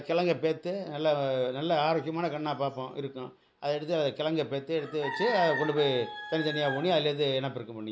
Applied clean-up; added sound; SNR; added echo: none; none; none; none.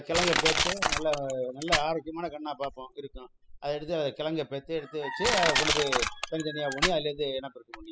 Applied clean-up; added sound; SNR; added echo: classical method spectral subtraction.